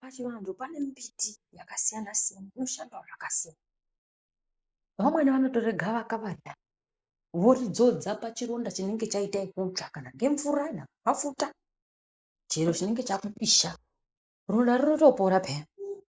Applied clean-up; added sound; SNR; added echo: neural mask model Resemble Enhance denoiser.